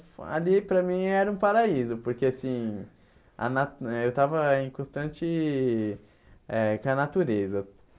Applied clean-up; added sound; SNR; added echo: none; none; none; none.